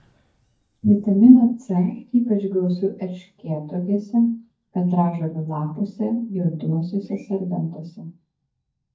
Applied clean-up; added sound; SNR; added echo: neural mask model DeepFilterNet 3.